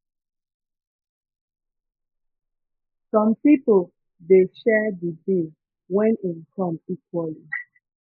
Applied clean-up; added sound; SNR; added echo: neural mask model Resemble Enhance denoiser.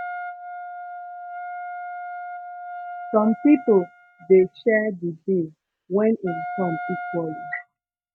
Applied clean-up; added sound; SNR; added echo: neural mask model RNNoise.